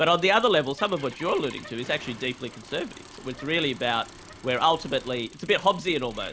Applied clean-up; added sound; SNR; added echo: none; Bicycle + Engine starting; 19 dB; none.